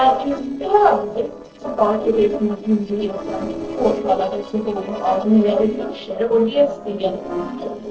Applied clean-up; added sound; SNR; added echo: neural separator model SepFormer DNS4.